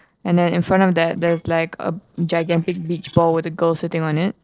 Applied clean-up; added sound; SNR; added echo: neural separator model SepFormer DNS4.